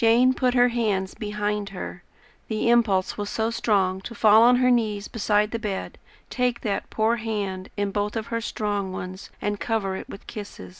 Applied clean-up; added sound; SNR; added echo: none; none; none; none.